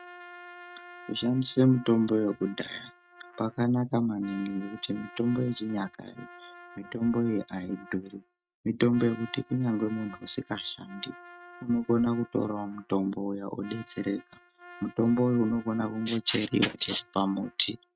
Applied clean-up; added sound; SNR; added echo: neural mask model RNNoise.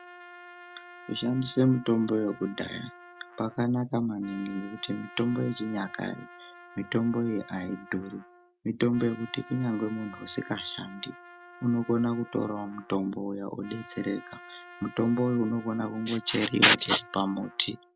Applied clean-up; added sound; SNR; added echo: none; Trumpet; 20 dB; none.